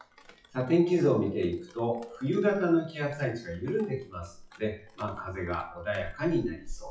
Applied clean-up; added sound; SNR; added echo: classical method WPE with log-MMSE.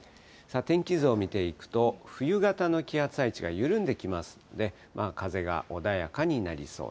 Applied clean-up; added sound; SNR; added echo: none; none; none; none.